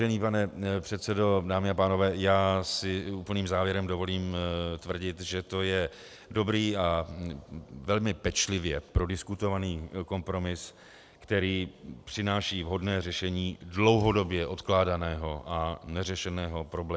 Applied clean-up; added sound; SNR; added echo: none; none; none; none.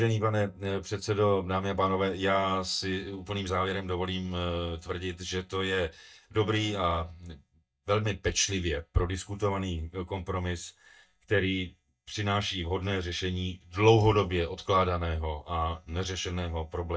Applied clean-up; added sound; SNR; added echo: neural mask model DeepFilterNet 3.